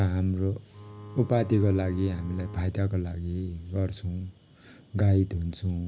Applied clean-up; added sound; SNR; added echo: none; Bowed string instrument; 15 dB; none.